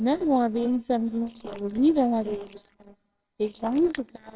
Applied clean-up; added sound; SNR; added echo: neural separator model SepFormer WHAMR!.